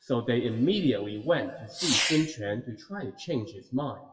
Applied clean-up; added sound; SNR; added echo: classical method WPE with log-MMSE.